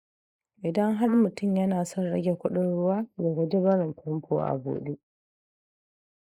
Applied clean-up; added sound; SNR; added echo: neural mask model Resemble Enhance denoiser.